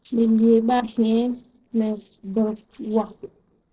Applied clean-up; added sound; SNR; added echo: neural separator model SepFormer DNS4.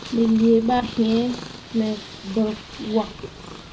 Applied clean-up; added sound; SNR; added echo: none; Purr; 15 dB; reverberation time 0.5 s.